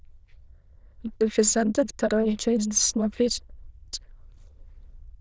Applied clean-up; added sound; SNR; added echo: neural diffusion model UNIVERSE++.